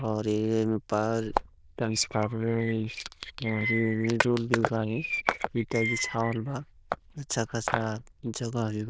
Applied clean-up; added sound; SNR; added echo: neural diffusion model UNIVERSE++.